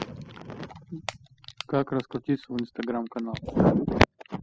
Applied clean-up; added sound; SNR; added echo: classical method spectral subtraction.